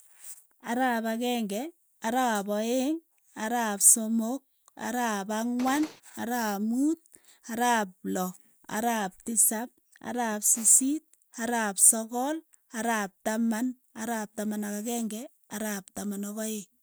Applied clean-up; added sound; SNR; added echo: none; Gunshot, gunfire; 14 dB; none.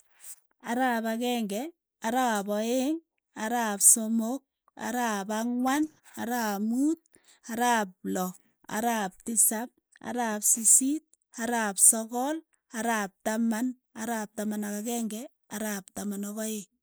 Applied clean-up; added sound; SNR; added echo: neural mask model Resemble Enhance denoiser.